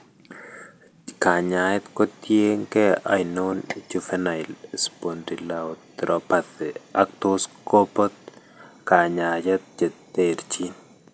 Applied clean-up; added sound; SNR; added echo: none; none; none; none.